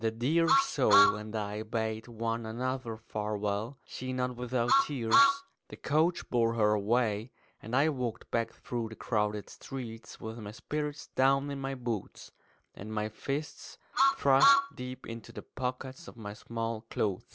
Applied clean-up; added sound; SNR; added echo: none; Truck; -2 dB; none.